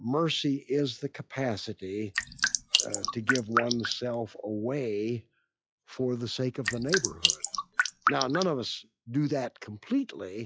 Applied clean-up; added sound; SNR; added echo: classical method log-MMSE.